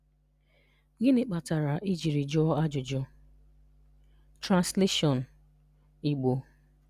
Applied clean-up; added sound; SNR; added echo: none; none; none; none.